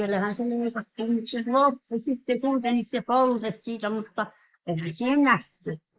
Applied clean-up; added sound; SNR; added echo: neural mask model Resemble Enhance denoiser.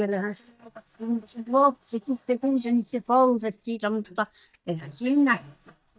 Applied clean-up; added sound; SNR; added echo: neural mask model DeepFilterNet 3.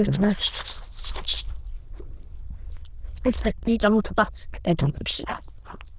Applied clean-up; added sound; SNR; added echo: neural diffusion model UNIVERSE++.